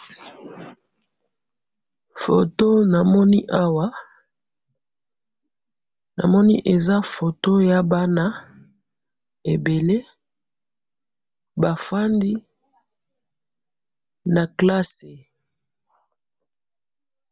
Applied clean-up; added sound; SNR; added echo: none; none; none; none.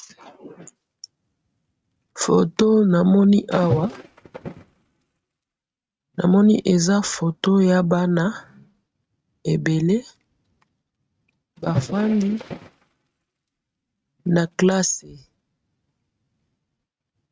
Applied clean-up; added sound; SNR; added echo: neural mask model RNNoise.